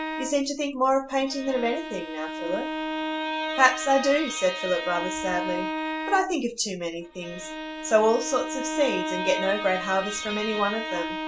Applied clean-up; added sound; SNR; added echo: none; Bowed string instrument; 6 dB; none.